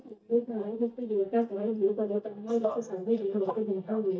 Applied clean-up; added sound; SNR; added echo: neural mask model DeepFilterNet 3.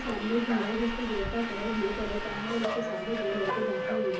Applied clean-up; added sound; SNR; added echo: none; Subway, metro, underground; 2 dB; reverberation time 0.6 s.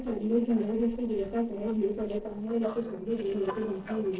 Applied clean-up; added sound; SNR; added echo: neural separator model SepFormer DNS4.